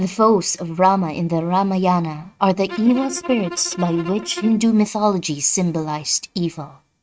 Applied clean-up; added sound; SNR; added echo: neural mask model RNNoise.